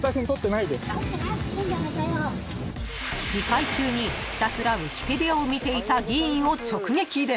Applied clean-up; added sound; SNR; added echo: none; none; none; none.